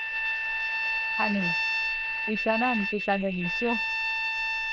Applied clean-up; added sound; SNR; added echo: neural diffusion model UNIVERSE++.